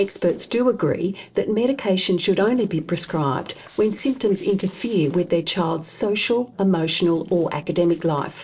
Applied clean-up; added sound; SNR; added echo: neural separator model SepFormer DNS4.